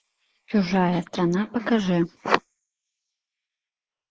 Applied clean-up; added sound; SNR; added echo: neural mask model Resemble Enhance denoiser.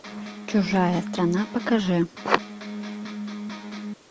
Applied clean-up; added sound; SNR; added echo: none; Electric guitar; 8 dB; none.